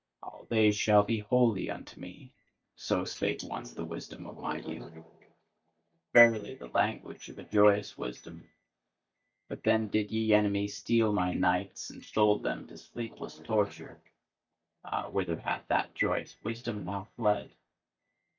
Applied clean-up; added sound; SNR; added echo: neural mask model DeepFilterNet 3.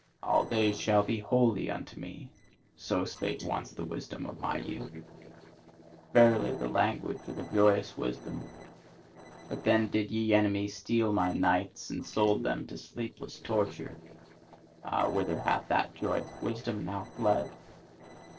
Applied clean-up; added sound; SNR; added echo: neural separator model SepFormer DNS4.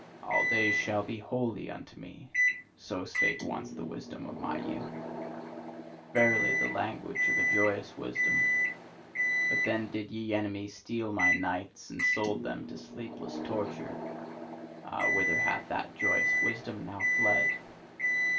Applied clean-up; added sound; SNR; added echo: none; Microwave oven; -3 dB; reverberation time 0.2 s.